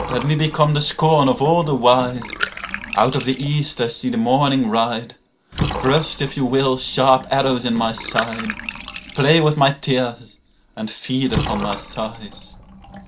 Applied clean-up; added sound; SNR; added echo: none; Bathtub (filling or washing) / Water; 11 dB; none.